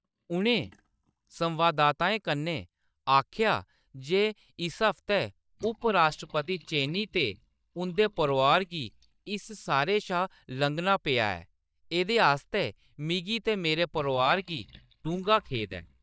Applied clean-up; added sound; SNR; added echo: neural mask model DeepFilterNet 3.